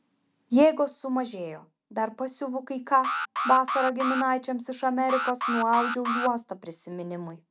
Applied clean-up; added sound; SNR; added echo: none; Alarm; 4 dB; none.